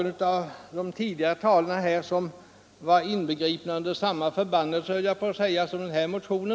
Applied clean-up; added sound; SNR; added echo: none; none; none; none.